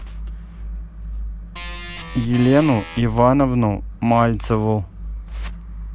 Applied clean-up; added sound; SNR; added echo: none; Organ; 13 dB; none.